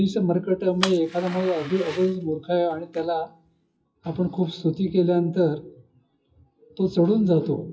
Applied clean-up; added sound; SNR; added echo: classical method WPE with log-MMSE.